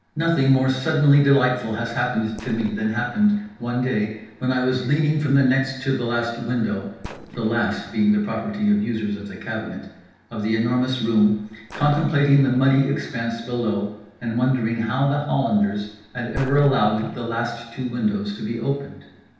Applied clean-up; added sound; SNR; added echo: neural separator model SepFormer DNS4.